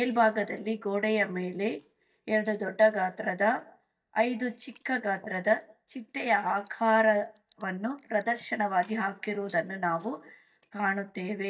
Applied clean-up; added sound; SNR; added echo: neural mask model DeepFilterNet 3.